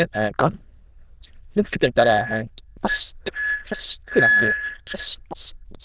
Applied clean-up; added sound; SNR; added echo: neural diffusion model UNIVERSE++.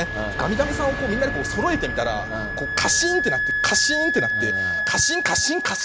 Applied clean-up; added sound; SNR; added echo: none; Wind instrument, woodwind instrument; 2 dB; none.